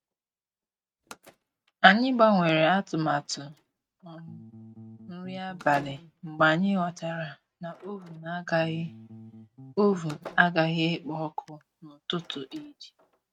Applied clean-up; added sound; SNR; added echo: neural mask model RNNoise.